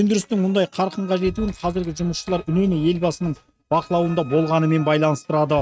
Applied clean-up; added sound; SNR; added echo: neural mask model RNNoise.